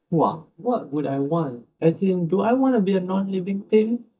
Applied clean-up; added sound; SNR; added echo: neural mask model DeepFilterNet 3.